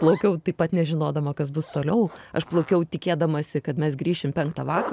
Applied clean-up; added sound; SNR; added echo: none; Zipper (clothing); 17 dB; none.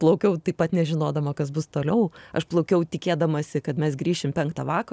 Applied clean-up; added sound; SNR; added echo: none; none; none; none.